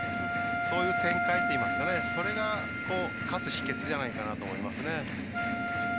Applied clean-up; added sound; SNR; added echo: none; Wind instrument, woodwind instrument; 0 dB; none.